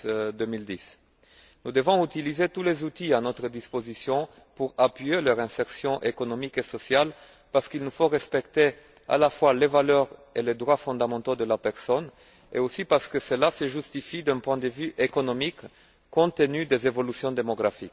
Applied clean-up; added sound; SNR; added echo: none; Rattle / Keys jangling; 20 dB; none.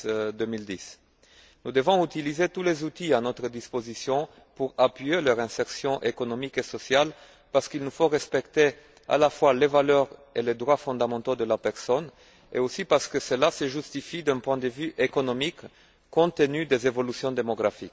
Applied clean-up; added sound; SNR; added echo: none; none; none; none.